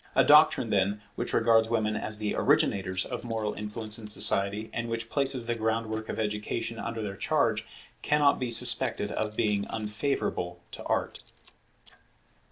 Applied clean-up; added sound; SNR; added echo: neural separator model SepFormer DNS4.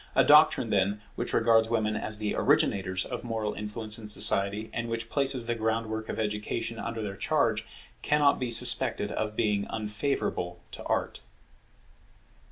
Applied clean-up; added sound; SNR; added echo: none; none; none; none.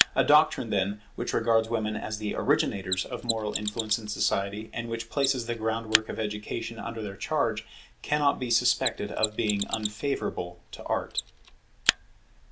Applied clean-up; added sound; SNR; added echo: none; Mechanisms; 7 dB; none.